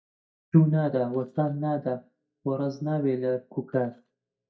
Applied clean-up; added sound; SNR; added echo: neural mask model DeepFilterNet 3.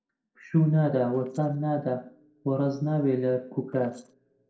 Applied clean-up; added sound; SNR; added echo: neural separator model SepFormer DNS4.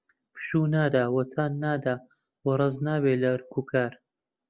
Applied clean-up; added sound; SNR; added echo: none; none; none; none.